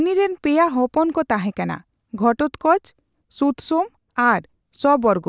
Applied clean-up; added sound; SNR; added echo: none; none; none; none.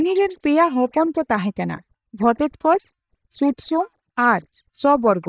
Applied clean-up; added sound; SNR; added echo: neural mask model DeepFilterNet 3.